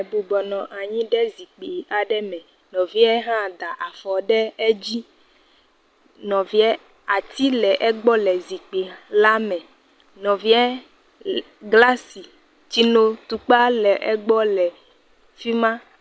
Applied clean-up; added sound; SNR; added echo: none; none; none; none.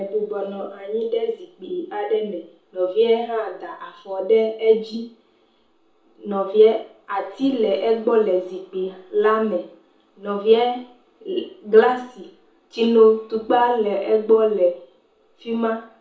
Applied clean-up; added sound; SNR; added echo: none; none; none; reverberation time 0.6 s.